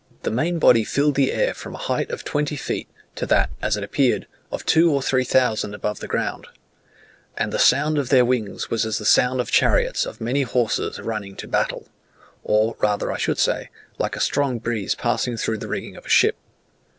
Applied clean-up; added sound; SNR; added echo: none; none; none; none.